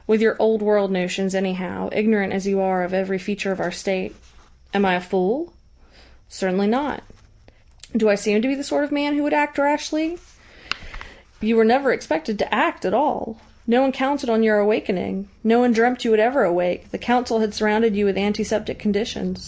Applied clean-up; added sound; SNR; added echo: none; none; none; none.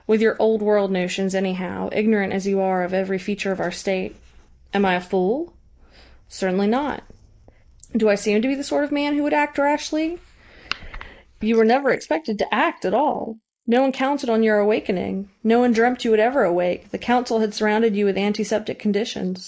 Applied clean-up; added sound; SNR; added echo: neural mask model Resemble Enhance denoiser.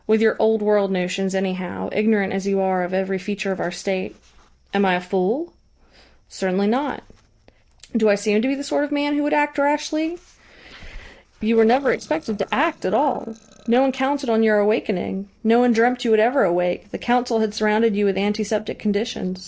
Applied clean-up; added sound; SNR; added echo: neural separator model SepFormer DNS4.